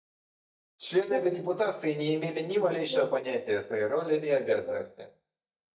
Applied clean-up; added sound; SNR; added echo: neural mask model DeepFilterNet 3.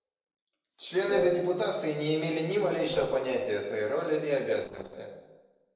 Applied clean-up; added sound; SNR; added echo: neural separator model SepFormer DNS4.